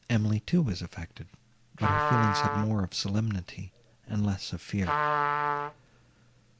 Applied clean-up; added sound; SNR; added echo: none; Trumpet; 2 dB; none.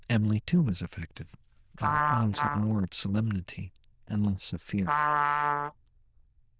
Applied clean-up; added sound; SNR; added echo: neural diffusion model UNIVERSE++.